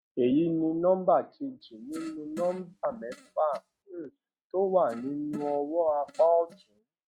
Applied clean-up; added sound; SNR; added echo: neural mask model RNNoise.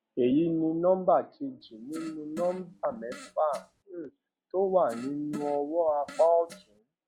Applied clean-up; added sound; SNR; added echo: none; Fart; 20 dB; none.